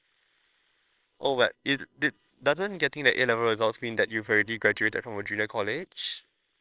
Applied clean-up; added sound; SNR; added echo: neural separator model SepFormer WHAMR!.